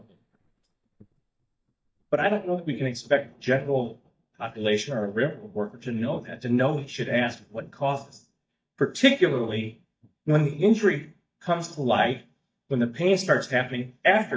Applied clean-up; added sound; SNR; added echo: neural mask model DeepFilterNet 3.